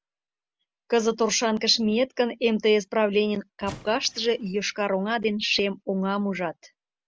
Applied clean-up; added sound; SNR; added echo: none; Squeak / Wood; 19 dB; none.